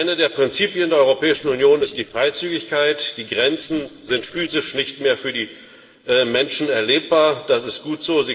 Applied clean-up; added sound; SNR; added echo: neural separator model SepFormer DNS4.